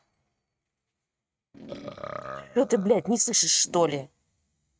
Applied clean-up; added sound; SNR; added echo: neural mask model RNNoise.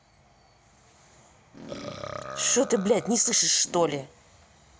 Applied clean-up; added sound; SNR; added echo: none; Burping, eructation + Fart; 13 dB; none.